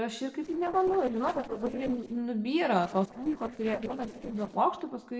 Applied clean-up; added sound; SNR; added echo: neural separator model SepFormer DNS4.